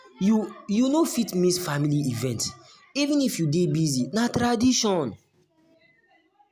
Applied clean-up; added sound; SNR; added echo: none; none; none; none.